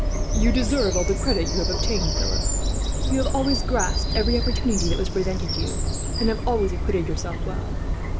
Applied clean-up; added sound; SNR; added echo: none; Bird vocalization, bird call, bird song; -3 dB; none.